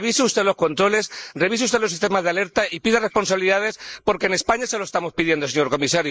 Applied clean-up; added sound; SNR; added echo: neural mask model Resemble Enhance denoiser.